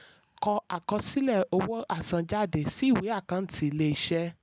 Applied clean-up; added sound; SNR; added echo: none; none; none; none.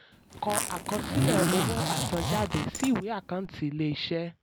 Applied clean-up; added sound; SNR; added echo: none; Zipper (clothing); -1 dB; none.